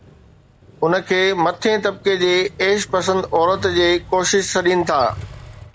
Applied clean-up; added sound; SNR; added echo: none; Motorcycle; 19 dB; none.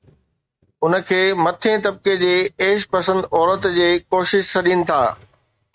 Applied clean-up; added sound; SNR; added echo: neural mask model RNNoise.